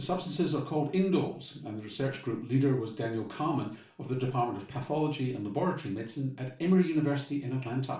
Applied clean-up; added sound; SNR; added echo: none; none; none; reverberation time 0.3 s.